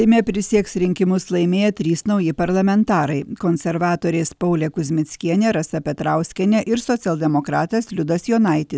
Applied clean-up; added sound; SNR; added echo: none; none; none; none.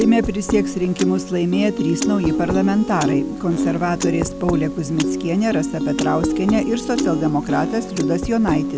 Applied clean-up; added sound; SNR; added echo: none; Piano; 2 dB; none.